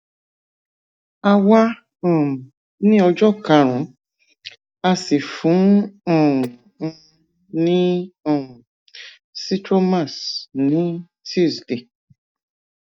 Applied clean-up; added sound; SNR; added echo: neural mask model DeepFilterNet 3.